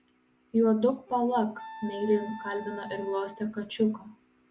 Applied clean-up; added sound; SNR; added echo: none; Wind instrument, woodwind instrument; 16 dB; none.